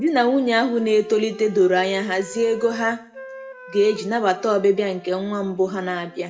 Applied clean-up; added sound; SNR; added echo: none; Wind instrument, woodwind instrument; 19 dB; reverberation time 0.5 s.